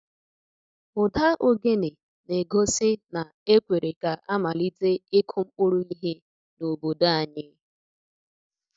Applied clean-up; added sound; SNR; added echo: none; none; none; none.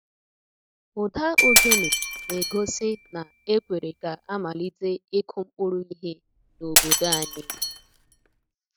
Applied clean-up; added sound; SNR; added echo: none; Shatter + Glockenspiel; -3 dB; none.